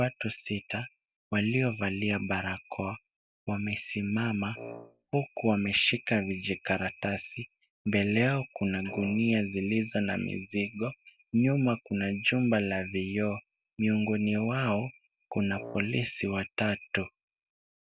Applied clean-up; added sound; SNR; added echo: none; Wind instrument, woodwind instrument; 15 dB; none.